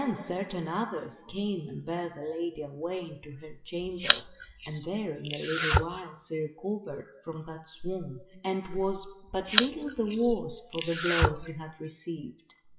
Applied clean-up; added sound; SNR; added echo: classical method WPE with log-MMSE.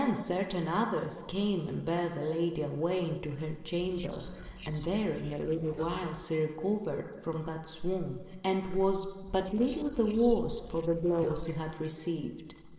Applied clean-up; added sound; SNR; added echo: neural separator model SepFormer DNS4.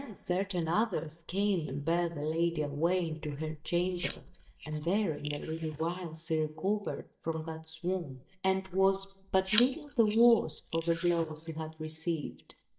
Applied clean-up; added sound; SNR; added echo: neural mask model DeepFilterNet 3.